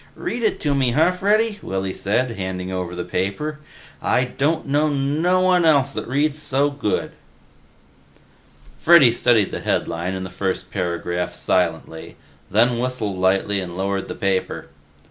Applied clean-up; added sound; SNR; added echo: none; none; none; none.